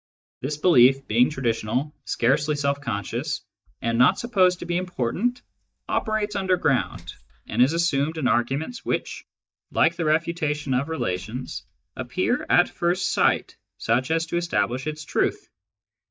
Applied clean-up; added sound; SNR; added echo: neural mask model DeepFilterNet 3.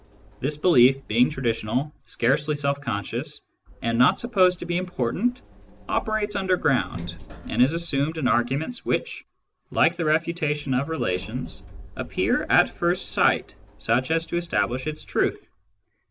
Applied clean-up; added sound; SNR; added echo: none; Sliding door; 19 dB; none.